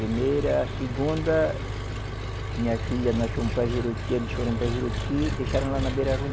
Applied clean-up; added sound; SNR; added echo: none; Engine; 2 dB; none.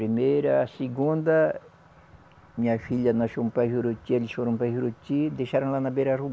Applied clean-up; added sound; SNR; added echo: none; none; none; none.